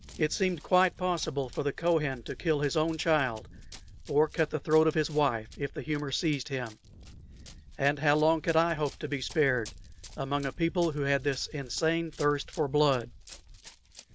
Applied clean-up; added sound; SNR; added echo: none; Run + Wind; 19 dB; none.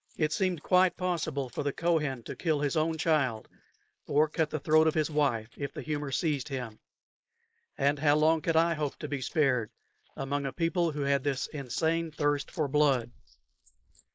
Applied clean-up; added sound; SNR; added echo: neural mask model Resemble Enhance denoiser.